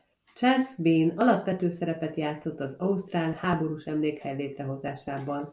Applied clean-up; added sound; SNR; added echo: none; none; none; none.